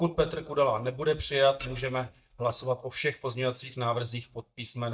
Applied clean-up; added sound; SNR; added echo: neural mask model DeepFilterNet 3.